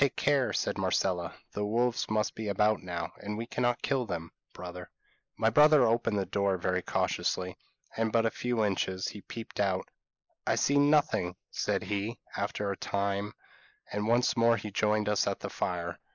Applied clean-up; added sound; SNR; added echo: neural mask model Resemble Enhance denoiser.